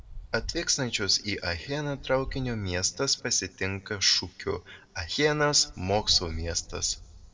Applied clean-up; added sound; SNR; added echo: none; Wind; 15 dB; reverberation time 0.5 s.